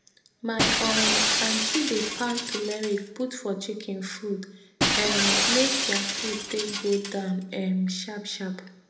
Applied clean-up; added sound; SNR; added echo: none; Shatter; -1 dB; reverberation time 0.7 s.